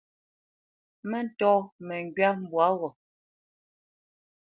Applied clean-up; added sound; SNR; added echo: none; none; none; none.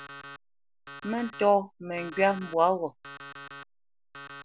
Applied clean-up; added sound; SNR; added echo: none; Alarm; 16 dB; none.